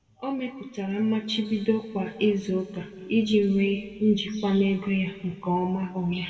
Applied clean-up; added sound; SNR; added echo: none; none; none; reverberation time 1.8 s.